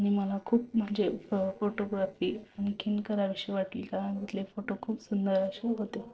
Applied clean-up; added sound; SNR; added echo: neural separator model SepFormer DNS4.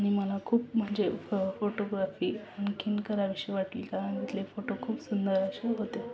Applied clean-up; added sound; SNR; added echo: none; none; none; none.